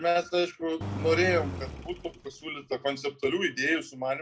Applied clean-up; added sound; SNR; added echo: none; Engine; 7 dB; reverberation time 0.2 s.